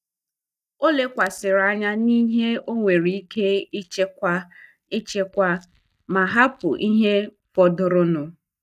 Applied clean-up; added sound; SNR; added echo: neural mask model DeepFilterNet 3.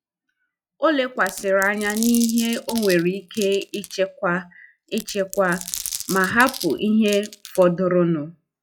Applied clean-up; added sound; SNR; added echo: classical method log-MMSE.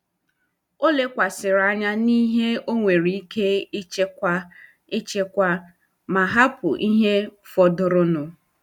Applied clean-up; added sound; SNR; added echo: none; none; none; none.